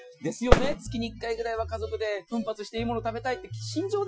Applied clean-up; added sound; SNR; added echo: classical method Wiener filter.